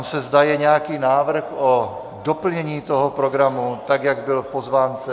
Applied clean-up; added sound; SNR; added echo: none; none; none; none.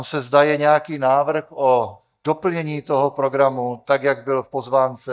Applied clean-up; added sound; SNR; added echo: neural mask model DeepFilterNet 3.